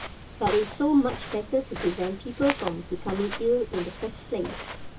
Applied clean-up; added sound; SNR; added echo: none; Walk, footsteps; 9 dB; reverberation time 0.2 s.